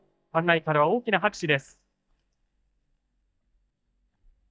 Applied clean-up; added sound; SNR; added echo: neural mask model DeepFilterNet 3.